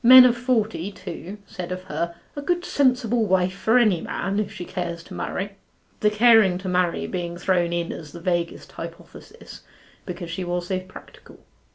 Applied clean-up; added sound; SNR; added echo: none; none; none; none.